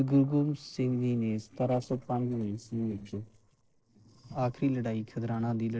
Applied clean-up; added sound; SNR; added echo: neural separator model SepFormer DNS4.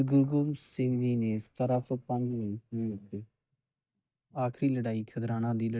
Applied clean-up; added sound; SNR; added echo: neural mask model DeepFilterNet 3.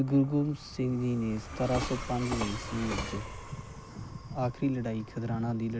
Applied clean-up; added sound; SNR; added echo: none; Train; 9 dB; none.